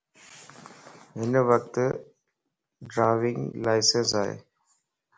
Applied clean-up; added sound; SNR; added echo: none; none; none; none.